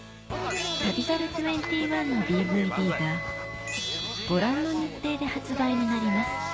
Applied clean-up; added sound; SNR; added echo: none; Wind instrument, woodwind instrument; 13 dB; none.